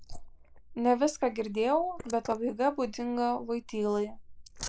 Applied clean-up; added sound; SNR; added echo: neural mask model Resemble Enhance denoiser.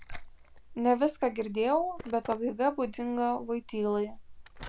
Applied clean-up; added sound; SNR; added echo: none; Liquid; 14 dB; none.